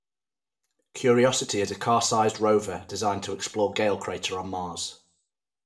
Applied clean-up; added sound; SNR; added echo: none; none; none; reverberation time 0.3 s.